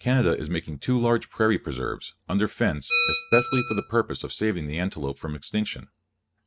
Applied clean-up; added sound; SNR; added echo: neural mask model RNNoise.